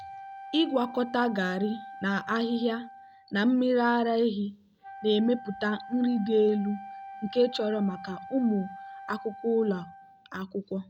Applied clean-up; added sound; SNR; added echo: none; Wind instrument, woodwind instrument; 16 dB; none.